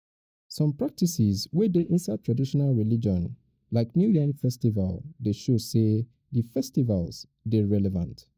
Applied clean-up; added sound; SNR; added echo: neural mask model DeepFilterNet 3.